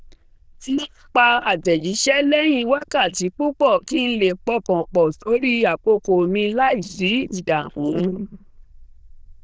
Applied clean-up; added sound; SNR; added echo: neural diffusion model UNIVERSE++.